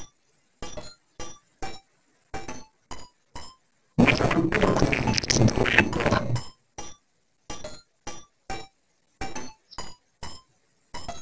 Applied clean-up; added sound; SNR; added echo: neural separator model SepFormer DNS4.